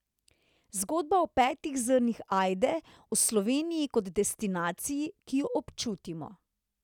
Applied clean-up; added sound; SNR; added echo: none; none; none; none.